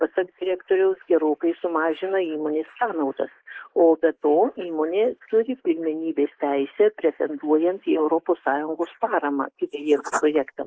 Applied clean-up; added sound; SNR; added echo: neural mask model Resemble Enhance denoiser.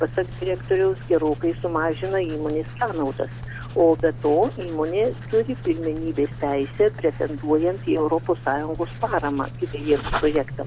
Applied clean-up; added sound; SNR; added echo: none; Writing; 11 dB; none.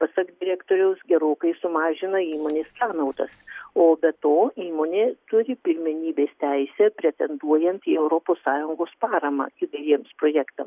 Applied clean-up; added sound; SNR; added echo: none; none; none; none.